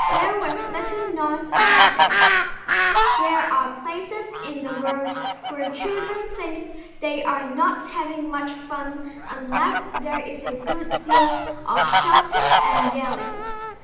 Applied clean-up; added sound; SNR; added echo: none; Fowl; -4 dB; reverberation time 0.9 s.